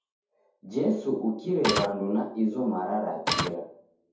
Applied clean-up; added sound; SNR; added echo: none; Printer; -2 dB; reverberation time 0.6 s.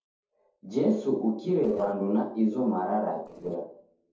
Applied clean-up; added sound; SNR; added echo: neural separator model SepFormer DNS4.